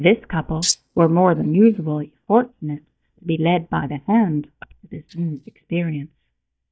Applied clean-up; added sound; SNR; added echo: neural mask model DeepFilterNet 3.